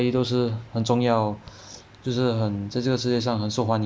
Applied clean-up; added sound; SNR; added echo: none; none; none; none.